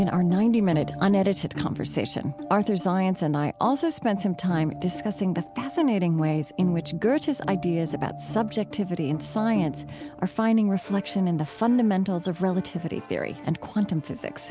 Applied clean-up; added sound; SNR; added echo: none; none; none; none.